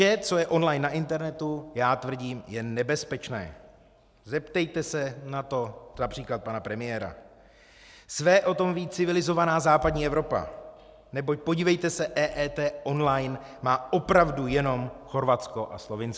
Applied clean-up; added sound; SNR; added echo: none; none; none; none.